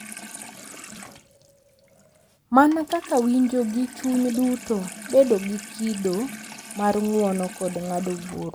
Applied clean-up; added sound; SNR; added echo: none; Sink (filling or washing) / Water tap, faucet; 16 dB; none.